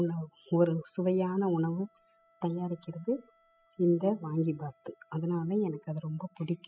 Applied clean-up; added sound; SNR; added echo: classical method spectral subtraction.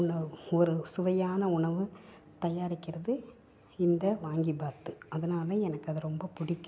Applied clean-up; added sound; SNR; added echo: none; none; none; none.